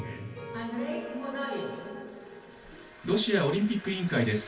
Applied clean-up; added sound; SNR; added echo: none; Harp; 17 dB; reverberation time 0.2 s.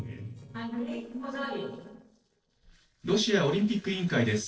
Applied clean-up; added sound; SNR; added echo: neural separator model SepFormer DNS4.